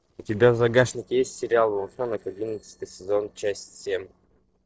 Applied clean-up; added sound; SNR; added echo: neural separator model SepFormer DNS4.